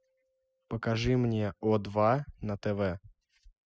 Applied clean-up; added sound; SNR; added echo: classical method spectral subtraction.